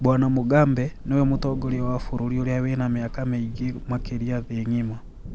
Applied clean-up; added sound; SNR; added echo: none; Thunder / Rain; 10 dB; none.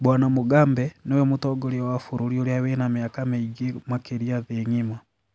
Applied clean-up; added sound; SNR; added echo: none; none; none; none.